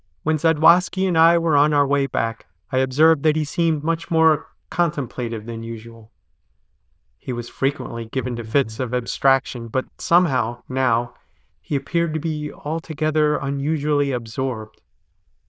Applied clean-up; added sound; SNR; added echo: neural diffusion model UNIVERSE++.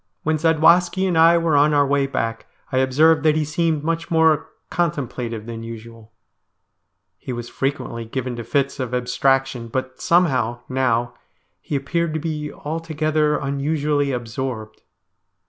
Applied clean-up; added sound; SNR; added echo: none; none; none; none.